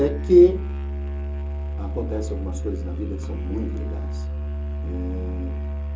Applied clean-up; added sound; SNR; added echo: none; Musical instrument; 2 dB; reverberation time 0.2 s.